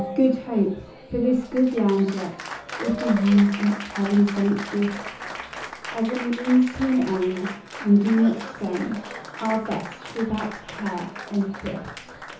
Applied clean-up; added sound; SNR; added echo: none; Applause; 12 dB; reverberation time 0.6 s.